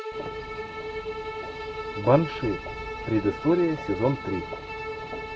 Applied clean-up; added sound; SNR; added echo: none; Bowed string instrument; 7 dB; none.